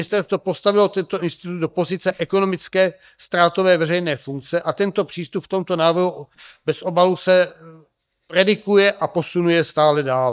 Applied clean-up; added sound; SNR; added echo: neural mask model DeepFilterNet 3.